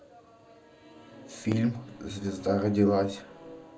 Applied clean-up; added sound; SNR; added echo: none; Fireworks; 17 dB; none.